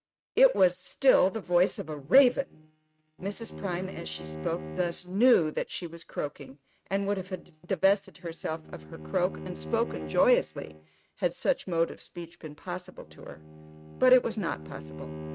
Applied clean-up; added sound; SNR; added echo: neural mask model RNNoise.